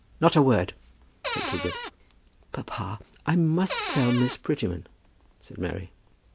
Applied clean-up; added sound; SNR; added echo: none; Cupboard open or close; 3 dB; none.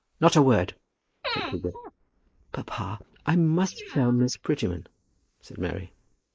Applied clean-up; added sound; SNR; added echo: neural mask model Resemble Enhance denoiser.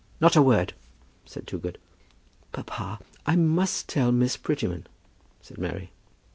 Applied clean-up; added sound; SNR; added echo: none; none; none; none.